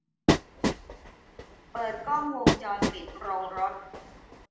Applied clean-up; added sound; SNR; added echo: none; Train; -4 dB; reverberation time 0.9 s.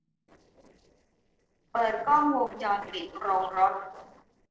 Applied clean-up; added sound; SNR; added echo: neural separator model SepFormer DNS4.